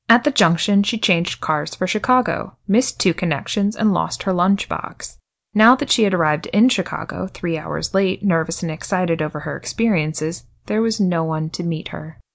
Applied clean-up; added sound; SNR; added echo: none; none; none; none.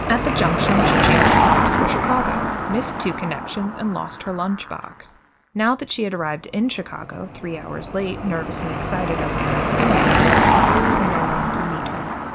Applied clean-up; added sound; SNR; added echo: none; Car passing by / Engine; -5 dB; none.